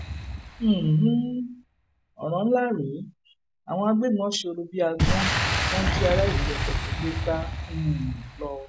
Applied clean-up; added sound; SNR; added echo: none; Boom; 3 dB; none.